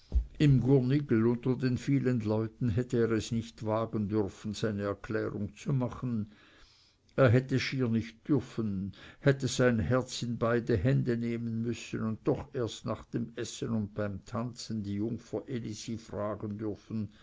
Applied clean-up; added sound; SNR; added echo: none; none; none; none.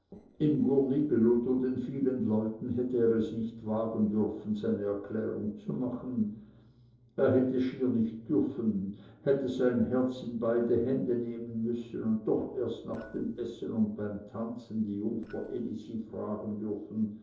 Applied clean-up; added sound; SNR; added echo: neural separator model SepFormer DNS4.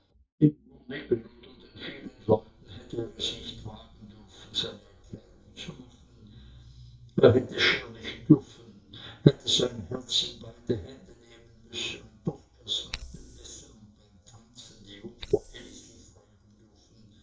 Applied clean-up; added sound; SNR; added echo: neural mask model DeepFilterNet 3.